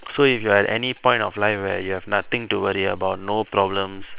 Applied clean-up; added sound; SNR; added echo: neural separator model SepFormer WHAM!.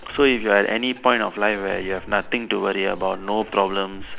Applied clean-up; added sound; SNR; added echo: none; Meow; 17 dB; none.